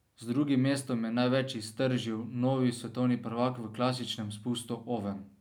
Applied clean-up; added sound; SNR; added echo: none; none; none; none.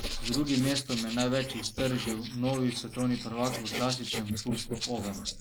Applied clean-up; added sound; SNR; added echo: neural mask model Resemble Enhance denoiser.